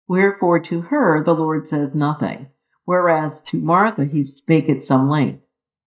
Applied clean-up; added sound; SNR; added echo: neural mask model DeepFilterNet 3.